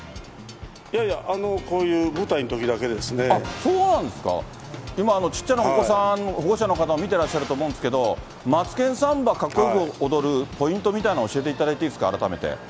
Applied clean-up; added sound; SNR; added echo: none; none; none; none.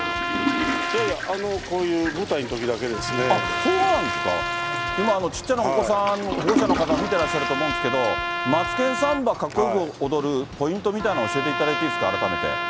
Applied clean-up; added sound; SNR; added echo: none; Trumpet + Toilet flush; 3 dB; none.